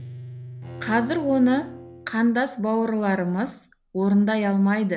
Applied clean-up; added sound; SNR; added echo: none; Guitar + Bowed string instrument; 18 dB; none.